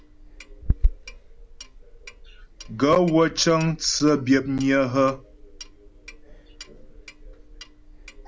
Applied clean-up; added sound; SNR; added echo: none; Clock; 7 dB; none.